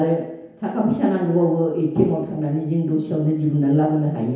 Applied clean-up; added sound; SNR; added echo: none; none; none; reverberation time 1.0 s.